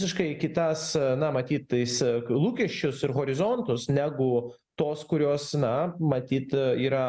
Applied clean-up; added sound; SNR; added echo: none; none; none; none.